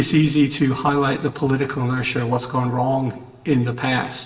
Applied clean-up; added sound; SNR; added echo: none; none; none; reverberation time 1.1 s.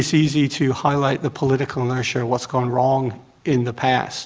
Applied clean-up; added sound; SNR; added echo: none; none; none; none.